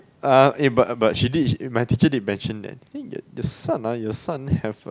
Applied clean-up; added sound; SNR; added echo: none; none; none; none.